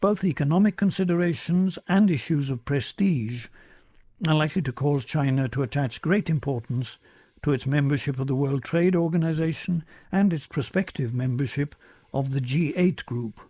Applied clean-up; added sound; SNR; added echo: neural mask model Resemble Enhance denoiser.